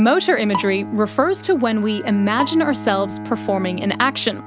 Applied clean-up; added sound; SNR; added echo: none; Bowed string instrument + Bowed string instrument; 11 dB; none.